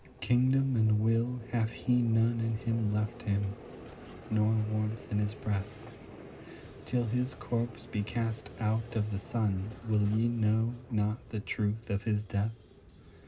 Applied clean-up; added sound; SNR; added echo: none; Vehicle; 17 dB; reverberation time 0.2 s.